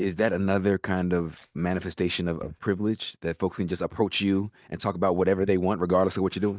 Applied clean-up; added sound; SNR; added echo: neural mask model DeepFilterNet 3.